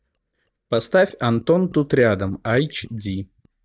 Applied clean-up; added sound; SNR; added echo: neural mask model DeepFilterNet 3.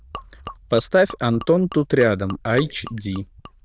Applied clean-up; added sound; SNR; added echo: neural diffusion model UNIVERSE++.